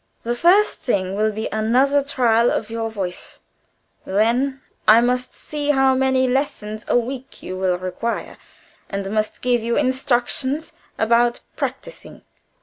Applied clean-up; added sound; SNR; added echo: none; none; none; none.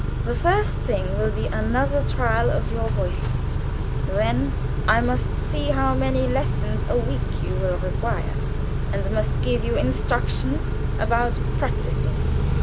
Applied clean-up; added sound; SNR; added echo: none; Idling / Accelerating, revving, vroom / Car; -4 dB; none.